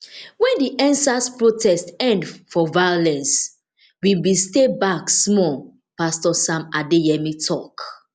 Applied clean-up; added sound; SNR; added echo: none; none; none; none.